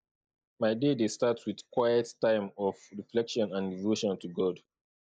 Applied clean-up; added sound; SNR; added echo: neural mask model Resemble Enhance denoiser.